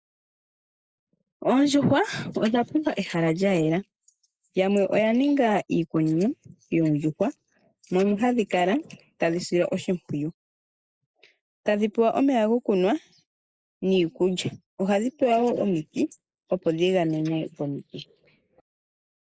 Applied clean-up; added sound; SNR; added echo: neural mask model Resemble Enhance denoiser.